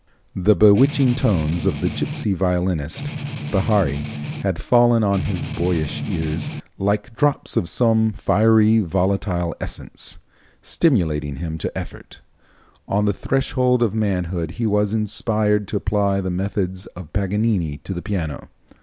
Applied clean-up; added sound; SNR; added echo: none; Strum; 7 dB; none.